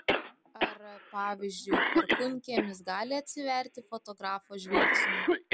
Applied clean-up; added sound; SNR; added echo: none; Cough; -5 dB; none.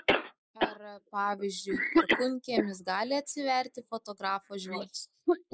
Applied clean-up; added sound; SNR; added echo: neural mask model Resemble Enhance denoiser.